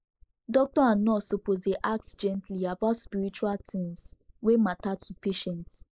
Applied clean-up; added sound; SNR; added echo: neural mask model Resemble Enhance denoiser.